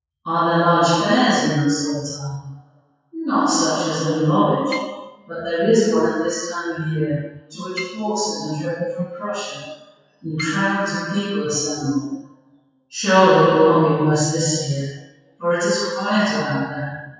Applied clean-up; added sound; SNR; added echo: classical method WPE with log-MMSE.